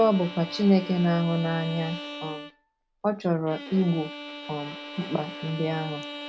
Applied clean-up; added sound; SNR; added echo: none; Bowed string instrument; 12 dB; none.